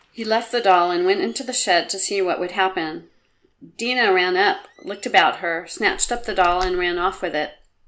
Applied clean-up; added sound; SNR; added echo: none; Slam; 20 dB; none.